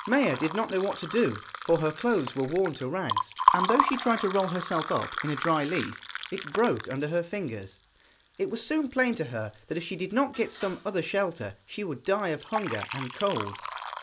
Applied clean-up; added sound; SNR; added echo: none; Liquid; 5 dB; none.